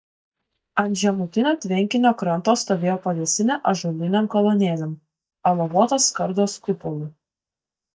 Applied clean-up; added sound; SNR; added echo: neural mask model DeepFilterNet 3.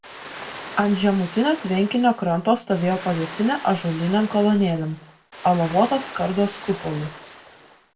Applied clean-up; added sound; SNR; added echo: none; Ocean; 15 dB; reverberation time 0.2 s.